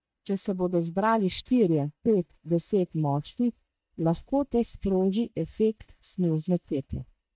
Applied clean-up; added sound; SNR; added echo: neural mask model DeepFilterNet 3.